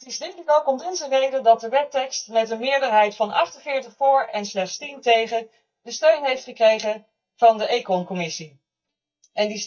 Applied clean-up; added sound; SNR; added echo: neural mask model DeepFilterNet 3.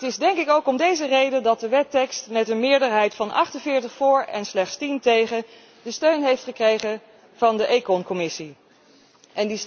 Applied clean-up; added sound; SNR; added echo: none; none; none; none.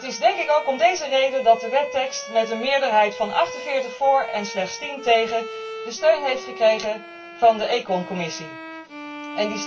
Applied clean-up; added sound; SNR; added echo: none; Bowed string instrument; 13 dB; reverberation time 0.2 s.